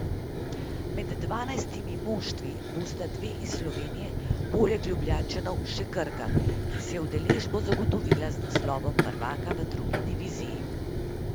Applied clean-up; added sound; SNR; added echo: none; Run; -4 dB; none.